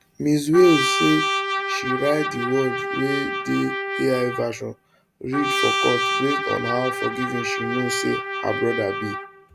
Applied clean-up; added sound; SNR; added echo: none; Trumpet; 2 dB; none.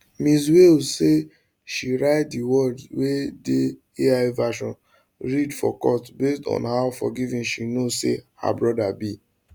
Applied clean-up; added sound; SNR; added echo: none; none; none; none.